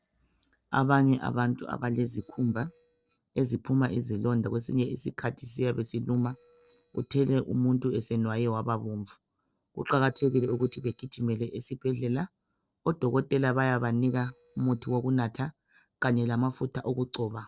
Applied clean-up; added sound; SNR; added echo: neural separator model SepFormer DNS4.